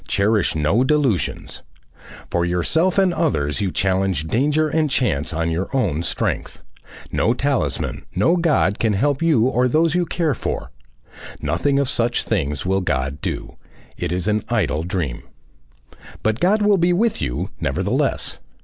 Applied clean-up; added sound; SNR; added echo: none; none; none; none.